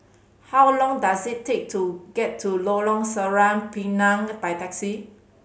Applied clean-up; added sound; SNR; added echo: none; none; none; none.